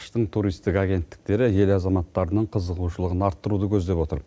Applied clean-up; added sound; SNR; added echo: none; none; none; none.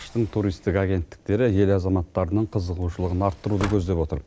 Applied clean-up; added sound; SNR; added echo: none; Sliding door; 18 dB; none.